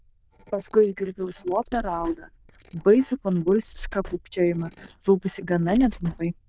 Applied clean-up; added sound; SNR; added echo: neural diffusion model UNIVERSE++.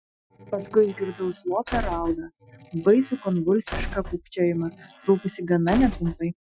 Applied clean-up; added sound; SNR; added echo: classical method Wiener filter.